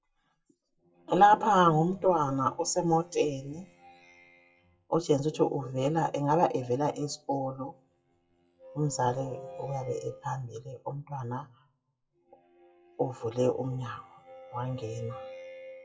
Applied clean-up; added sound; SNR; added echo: classical method WPE with log-MMSE.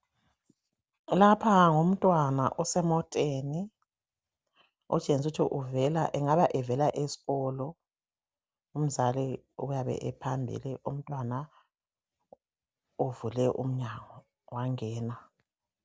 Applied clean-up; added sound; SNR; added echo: none; none; none; none.